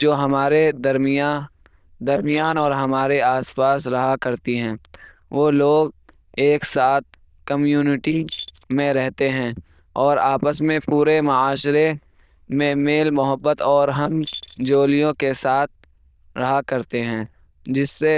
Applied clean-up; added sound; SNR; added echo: neural diffusion model UNIVERSE++.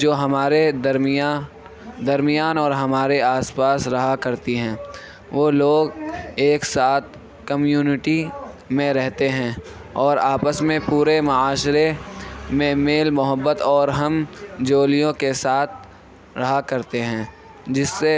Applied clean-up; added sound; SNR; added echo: none; none; none; none.